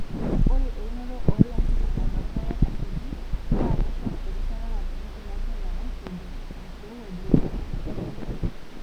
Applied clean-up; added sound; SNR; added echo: none; Purr; 1 dB; none.